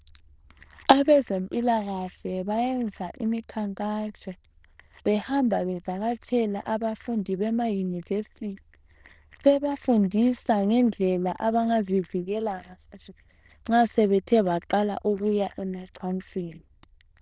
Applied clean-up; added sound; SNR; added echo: neural diffusion model UNIVERSE++.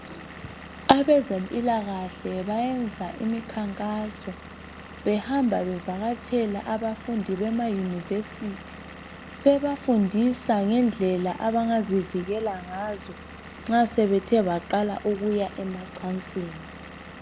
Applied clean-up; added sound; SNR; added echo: none; Engine / Vehicle; 15 dB; none.